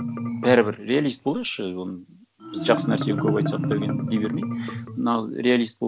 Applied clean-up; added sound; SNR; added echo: none; Marimba, xylophone; 5 dB; none.